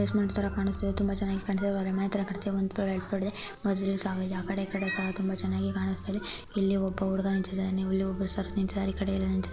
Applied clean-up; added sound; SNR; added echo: none; Cat; 15 dB; none.